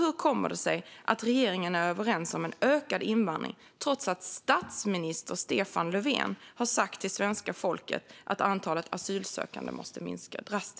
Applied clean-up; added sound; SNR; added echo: none; none; none; none.